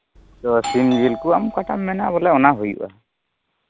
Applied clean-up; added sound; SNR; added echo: none; Doorbell; 13 dB; none.